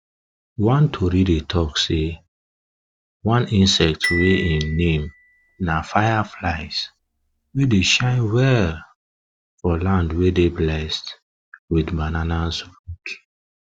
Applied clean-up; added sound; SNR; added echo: none; Glockenspiel; 11 dB; none.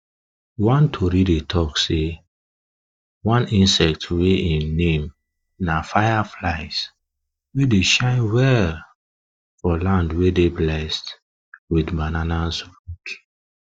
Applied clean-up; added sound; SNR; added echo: neural mask model DeepFilterNet 3.